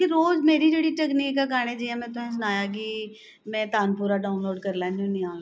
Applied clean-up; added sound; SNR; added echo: none; none; none; none.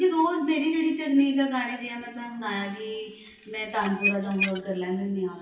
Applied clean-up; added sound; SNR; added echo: none; Squeak / Dishes, pots, and pans; -3 dB; reverberation time 1.0 s.